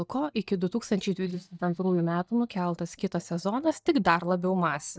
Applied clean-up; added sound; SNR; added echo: neural mask model DeepFilterNet 3.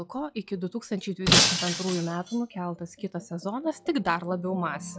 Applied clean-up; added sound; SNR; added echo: classical method log-MMSE.